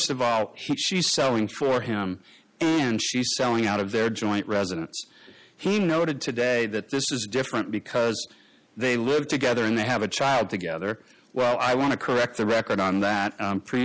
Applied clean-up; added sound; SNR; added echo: none; none; none; none.